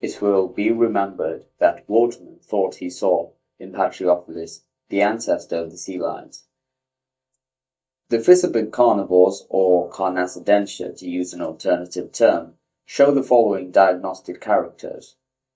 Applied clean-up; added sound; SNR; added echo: neural mask model DeepFilterNet 3.